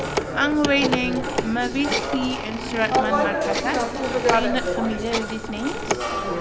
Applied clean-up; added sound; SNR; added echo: none; Telephone; -2 dB; none.